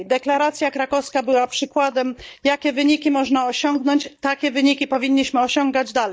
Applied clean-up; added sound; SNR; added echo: neural mask model DeepFilterNet 3.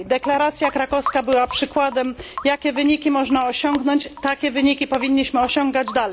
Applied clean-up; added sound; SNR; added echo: none; Drip / Sink (filling or washing) / Water tap, faucet + Tap / Glass; 15 dB; none.